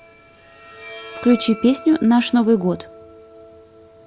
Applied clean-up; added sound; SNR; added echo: none; Bowed string instrument; 18 dB; none.